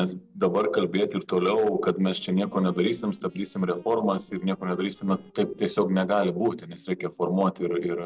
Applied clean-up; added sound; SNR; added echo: neural separator model SepFormer DNS4.